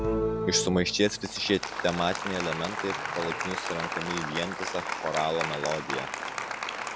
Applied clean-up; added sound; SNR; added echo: none; Applause; 2 dB; none.